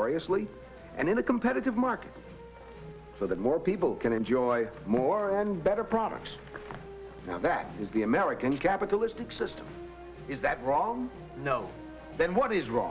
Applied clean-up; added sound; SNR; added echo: none; none; none; none.